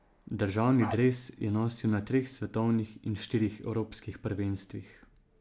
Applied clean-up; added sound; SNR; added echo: none; Bark; 13 dB; none.